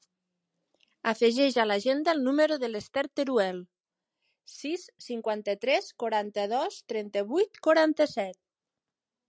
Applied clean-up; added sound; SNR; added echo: none; none; none; none.